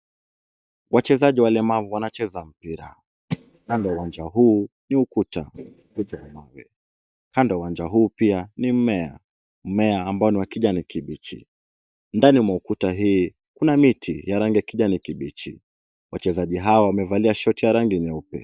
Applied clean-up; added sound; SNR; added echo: neural mask model DeepFilterNet 3.